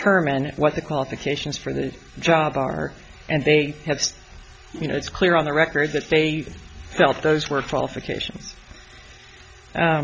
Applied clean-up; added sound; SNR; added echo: none; none; none; none.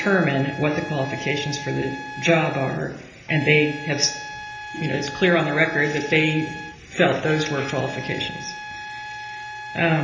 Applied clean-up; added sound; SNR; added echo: none; Trumpet; 12 dB; reverberation time 0.8 s.